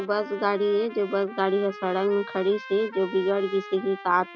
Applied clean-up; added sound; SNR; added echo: none; Trumpet; 15 dB; none.